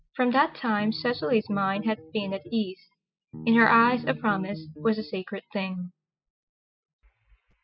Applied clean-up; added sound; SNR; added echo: classical method spectral subtraction.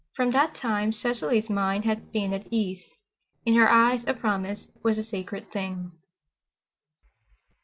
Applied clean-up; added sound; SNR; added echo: neural separator model SepFormer DNS4.